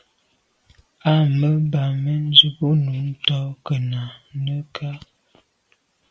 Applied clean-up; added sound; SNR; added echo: none; none; none; none.